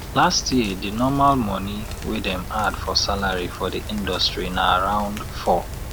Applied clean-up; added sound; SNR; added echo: none; Rain; 9 dB; none.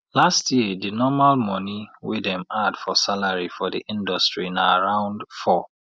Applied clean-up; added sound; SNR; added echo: none; none; none; none.